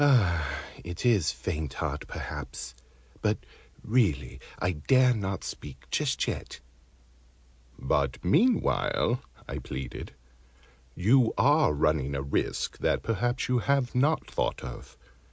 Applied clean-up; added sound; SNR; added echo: none; none; none; none.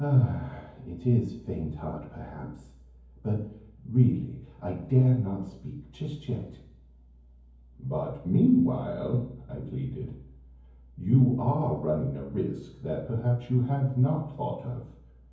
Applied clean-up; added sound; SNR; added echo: none; none; none; reverberation time 0.9 s.